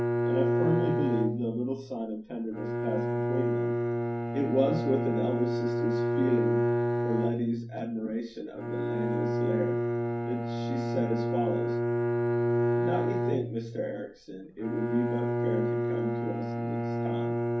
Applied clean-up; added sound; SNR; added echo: none; Bowed string instrument; -4 dB; reverberation time 0.4 s.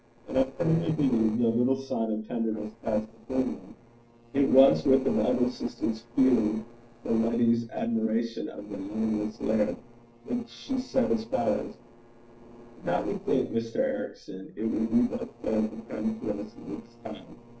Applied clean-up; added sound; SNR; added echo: neural separator model SepFormer DNS4.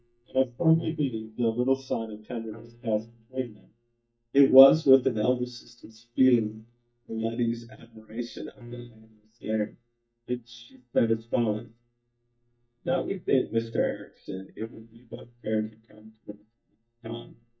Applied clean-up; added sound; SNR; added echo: neural mask model DeepFilterNet 3.